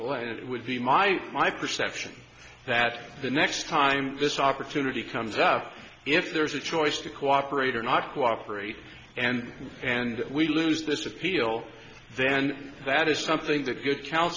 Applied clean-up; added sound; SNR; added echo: none; none; none; none.